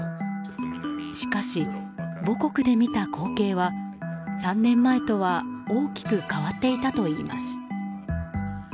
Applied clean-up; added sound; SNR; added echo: none; none; none; none.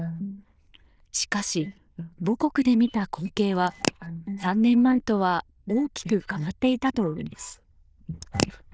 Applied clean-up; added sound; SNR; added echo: neural diffusion model UNIVERSE++.